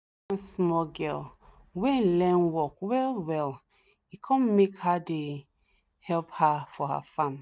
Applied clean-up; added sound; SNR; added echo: none; none; none; none.